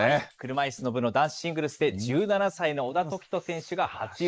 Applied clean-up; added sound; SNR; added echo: neural mask model Resemble Enhance denoiser.